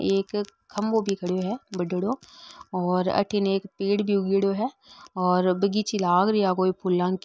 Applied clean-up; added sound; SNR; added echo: none; none; none; none.